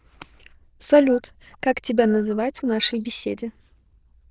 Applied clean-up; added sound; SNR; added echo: neural diffusion model UNIVERSE++.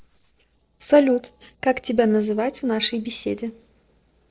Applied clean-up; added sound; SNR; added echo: neural separator model SepFormer DNS4.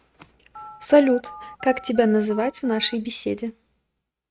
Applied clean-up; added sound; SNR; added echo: neural mask model RNNoise.